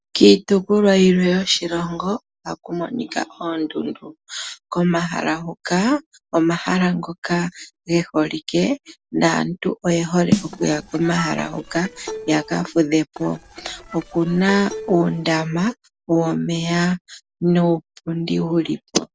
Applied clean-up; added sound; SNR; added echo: neural separator model SepFormer DNS4.